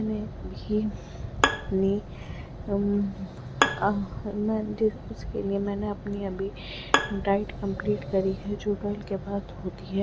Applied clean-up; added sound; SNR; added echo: none; Bowed string instrument; 3 dB; none.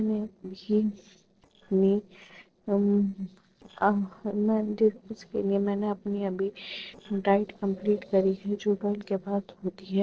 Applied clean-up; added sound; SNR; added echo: neural separator model SepFormer DNS4.